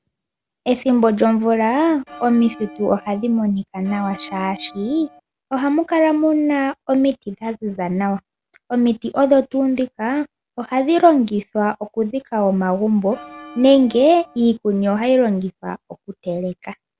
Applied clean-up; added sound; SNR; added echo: none; Bell; 20 dB; none.